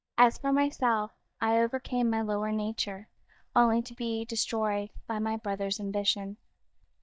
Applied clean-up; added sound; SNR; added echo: neural mask model DeepFilterNet 3.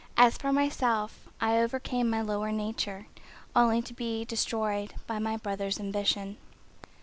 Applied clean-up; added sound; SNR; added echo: none; none; none; none.